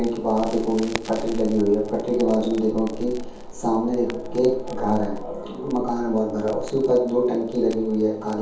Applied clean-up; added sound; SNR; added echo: none; Crackle; 11 dB; reverberation time 0.7 s.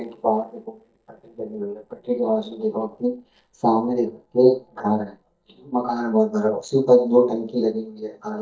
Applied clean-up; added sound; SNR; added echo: neural mask model DeepFilterNet 3.